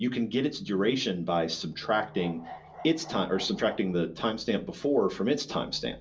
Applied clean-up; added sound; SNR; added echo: none; Bark; 18 dB; reverberation time 0.2 s.